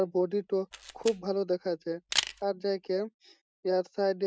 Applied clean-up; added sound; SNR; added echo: none; Camera; 8 dB; none.